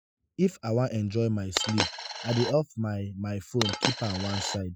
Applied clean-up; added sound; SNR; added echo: classical method Wiener filter.